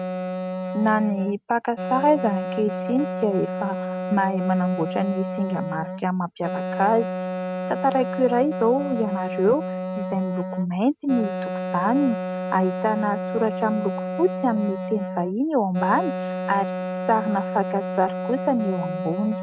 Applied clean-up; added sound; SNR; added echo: neural mask model RNNoise.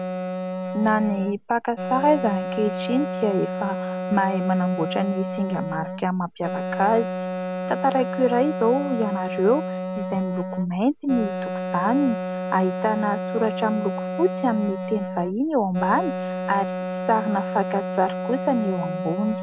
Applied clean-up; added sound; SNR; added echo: none; Wind instrument, woodwind instrument; 4 dB; none.